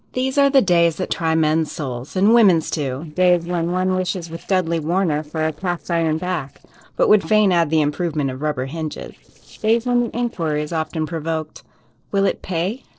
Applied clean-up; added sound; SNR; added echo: neural separator model SepFormer DNS4.